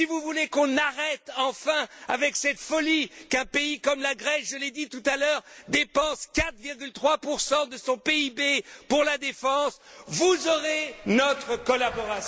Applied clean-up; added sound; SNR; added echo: none; none; none; none.